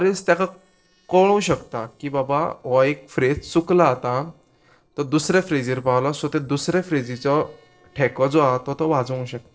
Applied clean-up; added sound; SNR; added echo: neural separator model SepFormer DNS4.